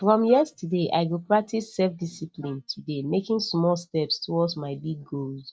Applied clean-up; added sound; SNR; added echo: neural mask model DeepFilterNet 3.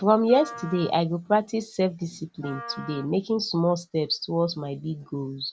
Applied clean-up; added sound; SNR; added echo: none; Wind instrument, woodwind instrument; 18 dB; none.